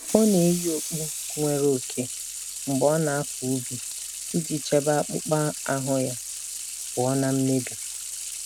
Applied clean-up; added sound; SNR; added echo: none; Sink (filling or washing) / Water tap, faucet; 8 dB; none.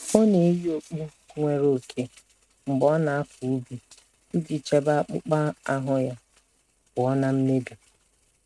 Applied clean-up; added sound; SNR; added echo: neural mask model RNNoise.